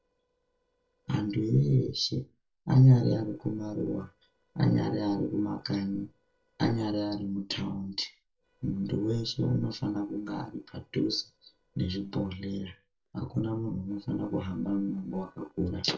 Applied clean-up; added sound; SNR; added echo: neural separator model SepFormer DNS4.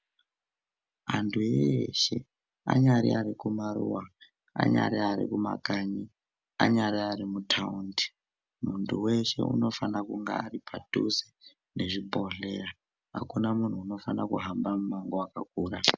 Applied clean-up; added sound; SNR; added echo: none; none; none; none.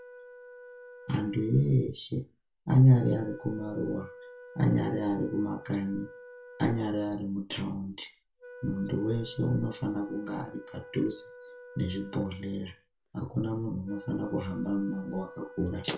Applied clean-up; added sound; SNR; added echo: none; Wind instrument, woodwind instrument; 19 dB; reverberation time 0.2 s.